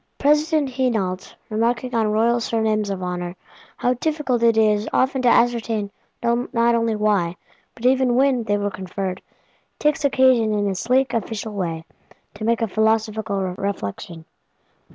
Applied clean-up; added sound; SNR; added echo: none; none; none; none.